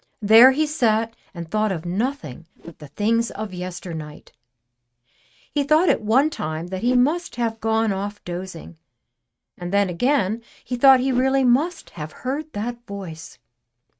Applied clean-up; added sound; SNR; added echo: neural mask model RNNoise.